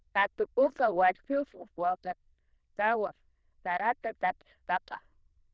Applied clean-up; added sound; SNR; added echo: neural diffusion model UNIVERSE++.